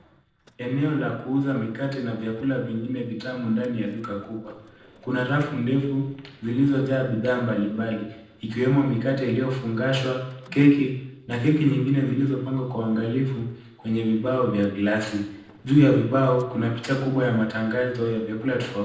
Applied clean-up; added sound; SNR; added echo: neural separator model SepFormer DNS4.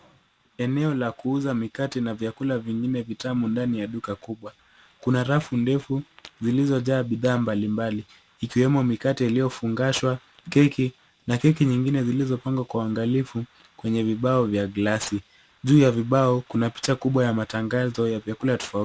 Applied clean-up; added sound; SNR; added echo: none; none; none; none.